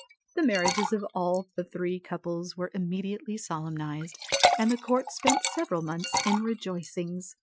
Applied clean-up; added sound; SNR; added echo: classical method Wiener filter.